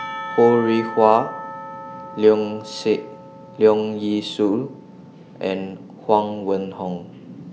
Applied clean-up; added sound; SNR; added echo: none; Church bell / Percussion; 15 dB; none.